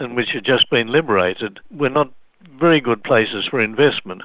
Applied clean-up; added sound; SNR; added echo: none; none; none; none.